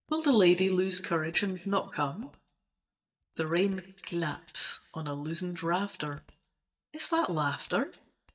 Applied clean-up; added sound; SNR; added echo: neural mask model DeepFilterNet 3.